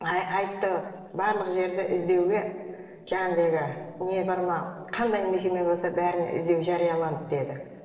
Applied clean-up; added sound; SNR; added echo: neural separator model SepFormer DNS4.